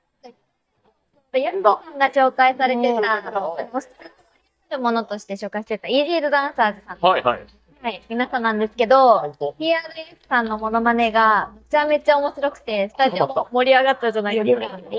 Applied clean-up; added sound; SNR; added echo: neural mask model DeepFilterNet 3.